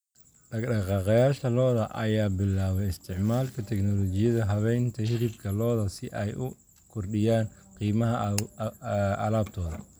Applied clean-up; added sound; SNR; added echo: none; none; none; none.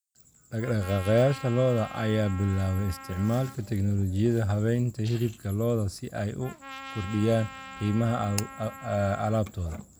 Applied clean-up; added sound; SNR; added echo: none; Trumpet; 16 dB; none.